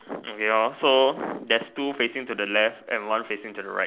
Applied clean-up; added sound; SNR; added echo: none; none; none; none.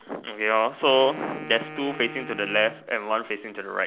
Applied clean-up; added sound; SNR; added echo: none; Wind instrument, woodwind instrument; 16 dB; none.